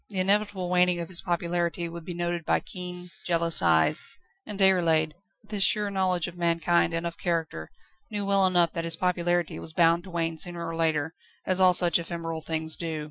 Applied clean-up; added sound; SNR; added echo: classical method Wiener filter.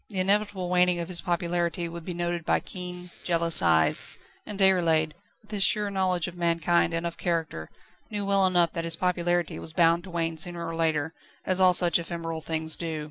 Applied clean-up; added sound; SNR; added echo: none; Squeak; 18 dB; none.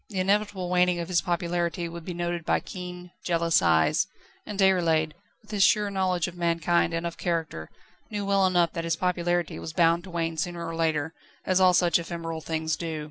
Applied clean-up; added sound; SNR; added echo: none; none; none; none.